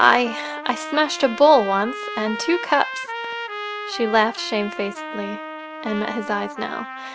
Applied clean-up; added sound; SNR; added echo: none; Trumpet; 10 dB; none.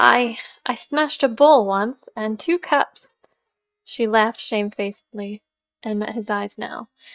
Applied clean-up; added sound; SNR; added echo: neural mask model DeepFilterNet 3.